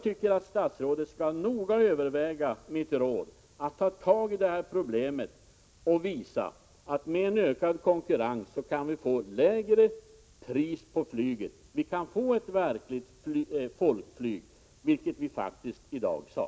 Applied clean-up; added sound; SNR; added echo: none; none; none; none.